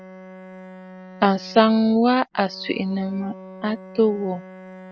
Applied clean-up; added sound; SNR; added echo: none; Bowed string instrument; 18 dB; none.